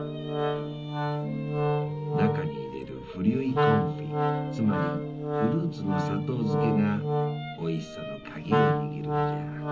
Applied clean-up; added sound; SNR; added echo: none; Wind instrument, woodwind instrument; -2 dB; reverberation time 0.4 s.